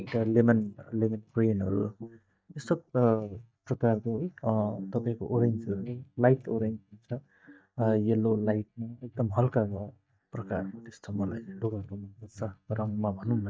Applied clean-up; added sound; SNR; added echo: neural mask model DeepFilterNet 3.